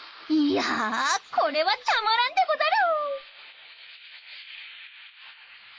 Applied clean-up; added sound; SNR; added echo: neural mask model Resemble Enhance denoiser.